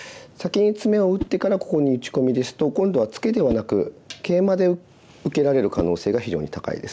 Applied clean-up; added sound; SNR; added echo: none; Whoosh, swoosh, swish; 17 dB; none.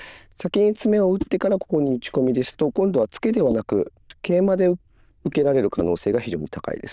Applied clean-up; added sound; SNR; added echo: neural diffusion model UNIVERSE++.